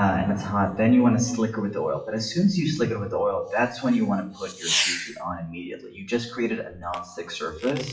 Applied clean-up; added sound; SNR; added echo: classical method WPE with log-MMSE.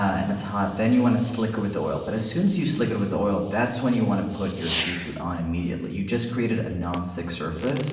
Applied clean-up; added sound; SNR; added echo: none; Fireworks; 13 dB; reverberation time 0.9 s.